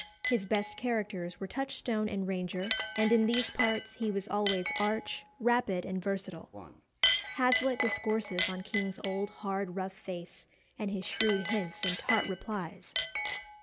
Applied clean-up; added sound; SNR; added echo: none; Chink, clink; 2 dB; none.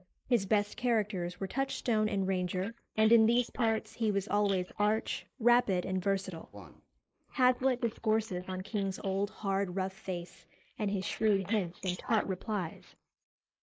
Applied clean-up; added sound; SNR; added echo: neural mask model Resemble Enhance denoiser.